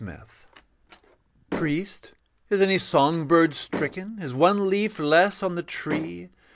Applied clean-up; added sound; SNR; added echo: none; Slam; 15 dB; none.